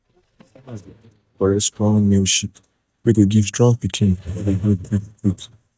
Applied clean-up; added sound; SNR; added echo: neural mask model DeepFilterNet 3.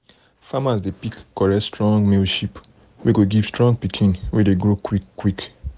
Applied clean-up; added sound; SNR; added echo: none; none; none; none.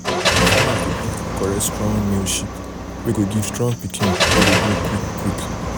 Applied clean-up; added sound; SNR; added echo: none; Car; -3 dB; none.